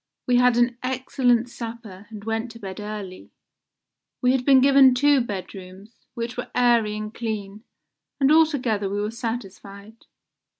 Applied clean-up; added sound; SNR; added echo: none; none; none; none.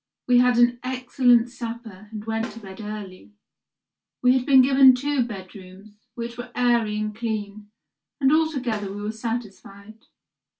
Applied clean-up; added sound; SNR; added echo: none; Snare drum; 17 dB; reverberation time 0.2 s.